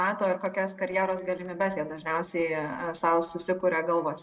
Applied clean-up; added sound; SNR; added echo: neural separator model SepFormer DNS4.